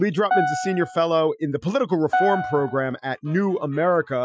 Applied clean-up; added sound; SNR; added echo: classical method Wiener filter.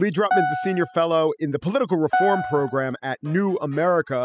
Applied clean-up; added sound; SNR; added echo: classical method spectral subtraction.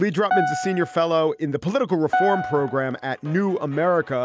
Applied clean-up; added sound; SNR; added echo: none; Piano; 6 dB; none.